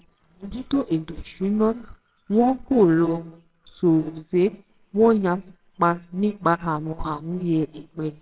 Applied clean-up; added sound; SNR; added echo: neural separator model SepFormer WHAMR!.